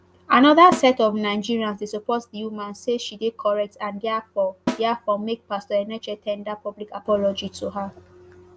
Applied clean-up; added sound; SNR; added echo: none; Snare drum; 11 dB; none.